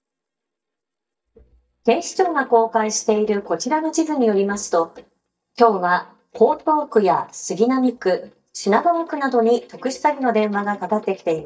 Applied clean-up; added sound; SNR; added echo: neural mask model DeepFilterNet 3.